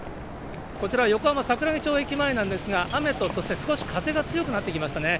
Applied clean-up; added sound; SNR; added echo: none; Chirp, tweet + Drip / Rain; 12 dB; none.